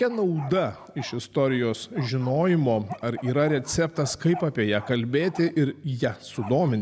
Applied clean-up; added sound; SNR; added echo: none; Bark; 19 dB; none.